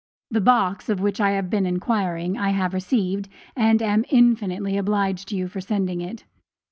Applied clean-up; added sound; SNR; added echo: none; none; none; none.